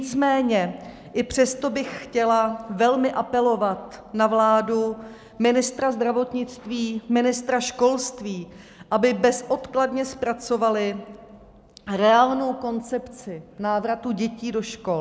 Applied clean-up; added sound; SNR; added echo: none; none; none; none.